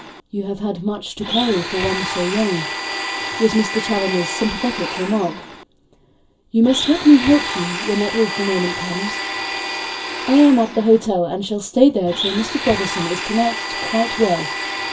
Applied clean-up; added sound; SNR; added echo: none; Domestic sounds, home sounds; 7 dB; reverberation time 0.2 s.